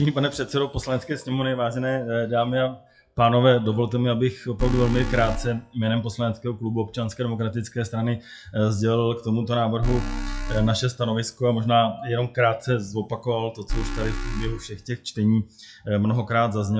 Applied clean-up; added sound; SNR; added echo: classical method WPE with log-MMSE.